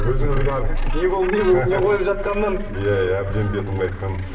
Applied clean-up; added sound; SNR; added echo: none; Gull, seagull; 18 dB; reverberation time 1.3 s.